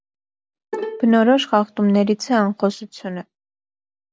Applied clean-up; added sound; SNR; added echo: none; Bowed string instrument; 11 dB; none.